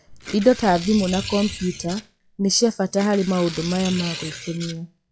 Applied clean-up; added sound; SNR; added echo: classical method WPE with log-MMSE.